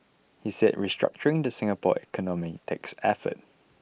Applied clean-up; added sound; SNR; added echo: neural mask model Resemble Enhance denoiser.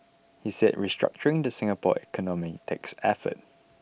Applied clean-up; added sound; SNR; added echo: none; none; none; none.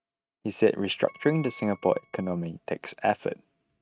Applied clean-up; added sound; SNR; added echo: neural mask model RNNoise.